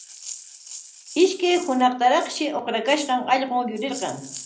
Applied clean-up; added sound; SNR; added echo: none; Rattle (instrument); 17 dB; reverberation time 0.5 s.